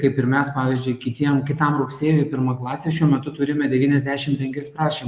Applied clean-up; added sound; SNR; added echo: none; none; none; none.